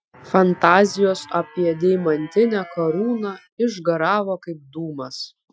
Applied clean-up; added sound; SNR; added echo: classical method Wiener filter.